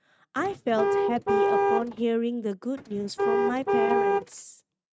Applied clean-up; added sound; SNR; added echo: neural mask model RNNoise.